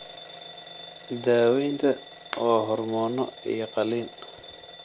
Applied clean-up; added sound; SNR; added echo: none; Alarm / Bell; 15 dB; none.